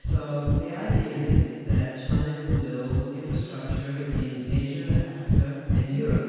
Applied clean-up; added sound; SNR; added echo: none; Breathing; -5 dB; reverberation time 2.1 s.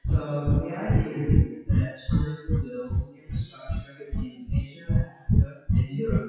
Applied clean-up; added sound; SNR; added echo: classical method WPE with log-MMSE.